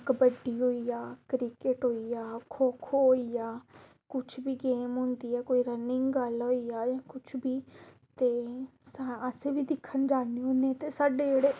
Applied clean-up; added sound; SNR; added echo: none; none; none; none.